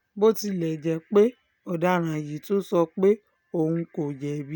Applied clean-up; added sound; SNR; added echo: none; none; none; none.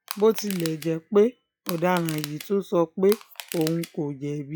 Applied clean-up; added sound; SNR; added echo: classical method log-MMSE.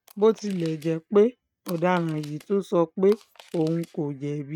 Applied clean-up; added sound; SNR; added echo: neural mask model RNNoise.